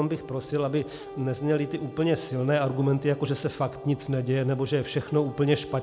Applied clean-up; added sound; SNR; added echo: none; Brass instrument; 17 dB; none.